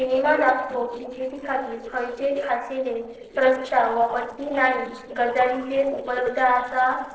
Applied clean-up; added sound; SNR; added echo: neural separator model SepFormer DNS4.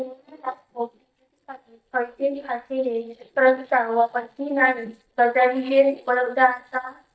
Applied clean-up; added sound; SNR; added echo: neural mask model DeepFilterNet 3.